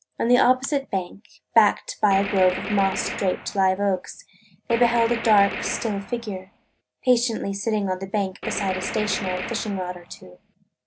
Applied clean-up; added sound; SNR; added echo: none; Gunshot, gunfire; 9 dB; none.